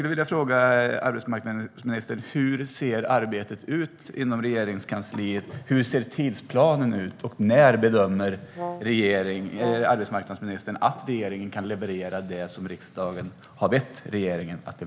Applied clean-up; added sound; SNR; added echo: none; Brass instrument; 11 dB; none.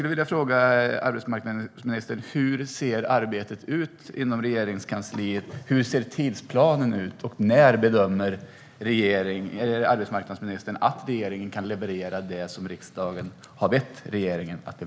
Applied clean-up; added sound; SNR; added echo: none; none; none; none.